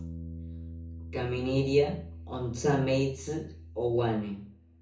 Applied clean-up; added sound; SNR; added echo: none; Bass guitar; 12 dB; reverberation time 0.7 s.